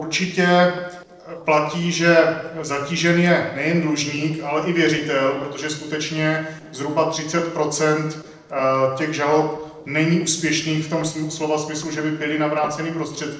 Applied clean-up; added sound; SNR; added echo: neural separator model SepFormer DNS4.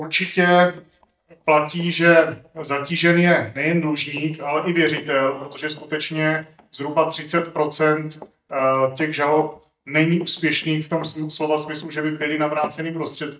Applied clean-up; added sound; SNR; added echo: neural mask model DeepFilterNet 3.